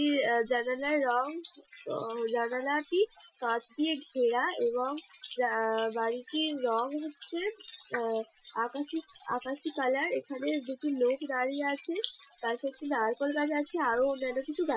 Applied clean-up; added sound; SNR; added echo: classical method Wiener filter.